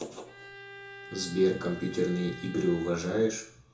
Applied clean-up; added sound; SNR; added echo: none; Bowed string instrument; 16 dB; reverberation time 0.6 s.